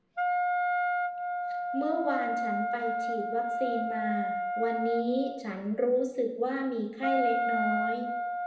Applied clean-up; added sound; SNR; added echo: none; Wind instrument, woodwind instrument; -1 dB; reverberation time 0.7 s.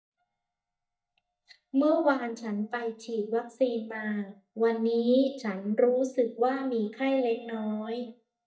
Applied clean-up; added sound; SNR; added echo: neural mask model DeepFilterNet 3.